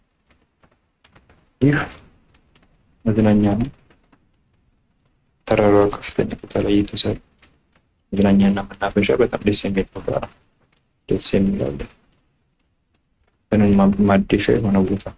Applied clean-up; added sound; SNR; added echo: neural mask model RNNoise.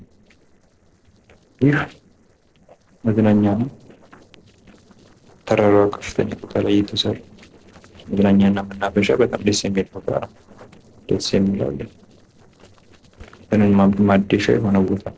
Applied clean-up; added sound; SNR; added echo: neural separator model SepFormer DNS4.